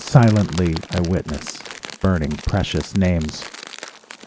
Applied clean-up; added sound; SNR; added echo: none; Crumpling, crinkling; 15 dB; none.